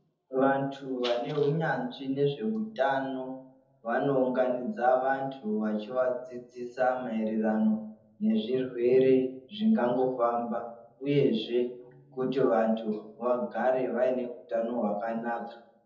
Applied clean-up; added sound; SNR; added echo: none; none; none; reverberation time 0.8 s.